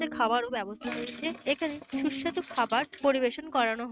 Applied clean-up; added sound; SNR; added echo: neural mask model RNNoise.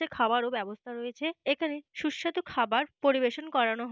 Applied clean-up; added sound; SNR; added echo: none; none; none; none.